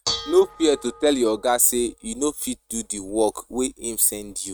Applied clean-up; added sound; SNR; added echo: neural mask model RNNoise.